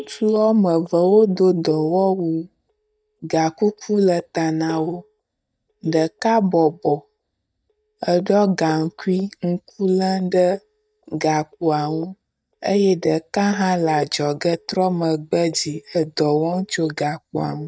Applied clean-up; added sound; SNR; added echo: neural mask model DeepFilterNet 3.